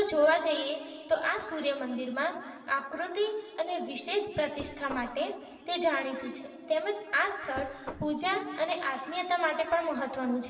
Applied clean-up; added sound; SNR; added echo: neural separator model SepFormer DNS4.